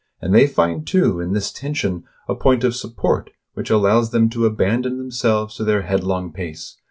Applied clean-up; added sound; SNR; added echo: none; none; none; none.